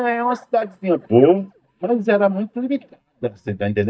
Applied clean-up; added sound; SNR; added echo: neural mask model DeepFilterNet 3.